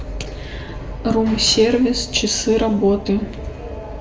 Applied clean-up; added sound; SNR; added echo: none; none; none; reverberation time 0.5 s.